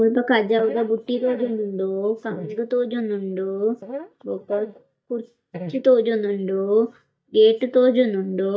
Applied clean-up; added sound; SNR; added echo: neural mask model DeepFilterNet 3.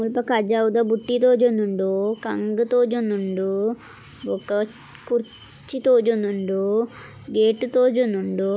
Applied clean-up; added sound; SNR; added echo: none; none; none; none.